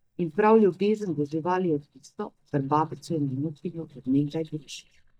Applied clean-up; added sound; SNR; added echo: neural mask model DeepFilterNet 3.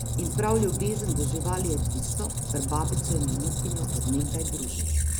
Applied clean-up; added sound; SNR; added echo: none; Squeak; -4 dB; none.